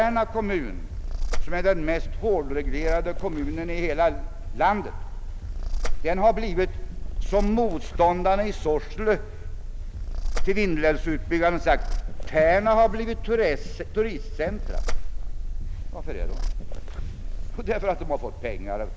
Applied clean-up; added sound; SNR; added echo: none; Purr; 0 dB; none.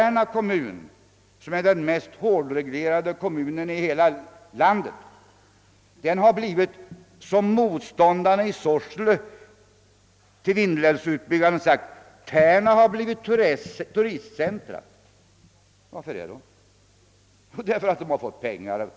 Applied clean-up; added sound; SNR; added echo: none; none; none; none.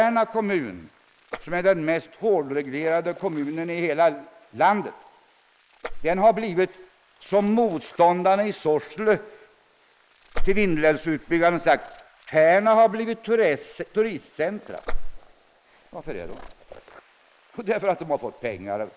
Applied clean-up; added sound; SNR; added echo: neural mask model Resemble Enhance denoiser.